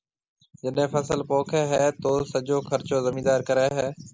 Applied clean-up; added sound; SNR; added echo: none; none; none; none.